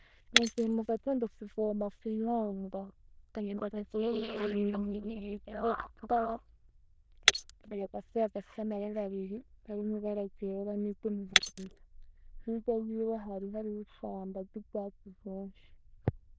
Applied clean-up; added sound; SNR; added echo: neural diffusion model UNIVERSE++.